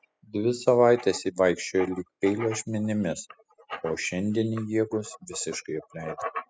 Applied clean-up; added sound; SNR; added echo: classical method spectral subtraction.